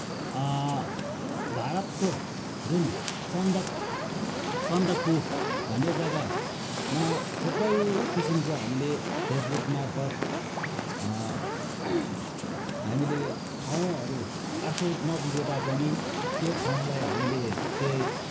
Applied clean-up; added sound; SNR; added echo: none; Fire; 1 dB; none.